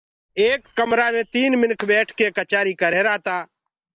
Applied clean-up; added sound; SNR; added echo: neural separator model SepFormer DNS4.